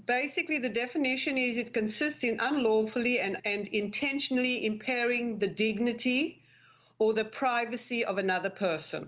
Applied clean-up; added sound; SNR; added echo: none; none; none; none.